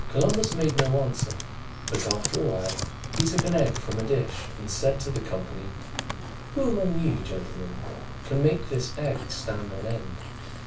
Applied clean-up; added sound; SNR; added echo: none; Computer keyboard; 5 dB; reverberation time 0.2 s.